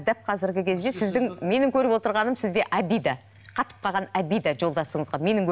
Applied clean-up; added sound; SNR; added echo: none; none; none; none.